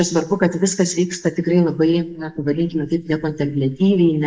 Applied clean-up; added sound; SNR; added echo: neural mask model Resemble Enhance denoiser.